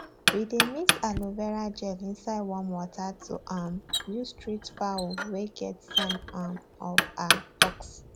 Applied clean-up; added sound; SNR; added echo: none; Knock; -2 dB; none.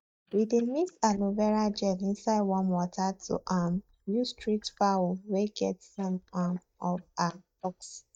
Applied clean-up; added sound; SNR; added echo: neural mask model DeepFilterNet 3.